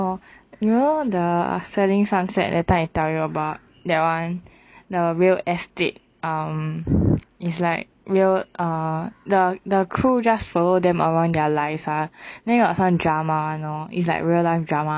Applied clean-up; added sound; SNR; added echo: none; none; none; none.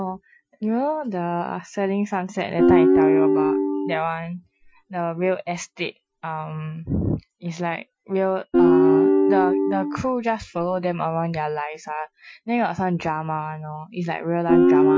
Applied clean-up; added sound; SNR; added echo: classical method Wiener filter.